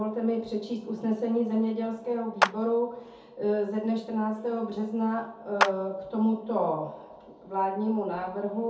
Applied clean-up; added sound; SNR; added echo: none; Clapping; 3 dB; reverberation time 0.5 s.